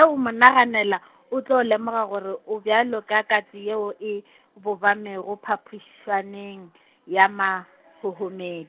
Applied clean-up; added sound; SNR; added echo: none; none; none; none.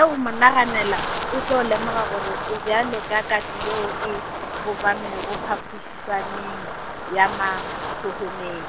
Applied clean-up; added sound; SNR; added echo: none; Wind; 5 dB; none.